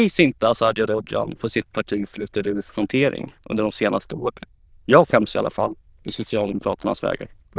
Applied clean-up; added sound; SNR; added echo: neural diffusion model UNIVERSE++.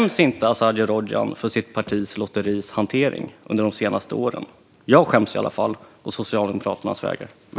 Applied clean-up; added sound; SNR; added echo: none; none; none; none.